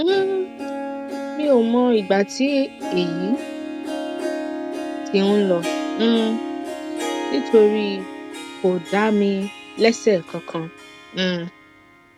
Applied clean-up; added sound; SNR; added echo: none; Harp; 8 dB; none.